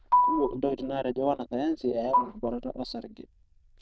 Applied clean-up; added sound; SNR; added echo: neural diffusion model UNIVERSE++.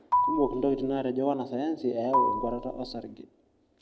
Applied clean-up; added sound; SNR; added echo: none; Marimba, xylophone; 1 dB; none.